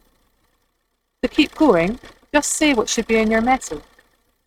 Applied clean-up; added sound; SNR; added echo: neural mask model RNNoise.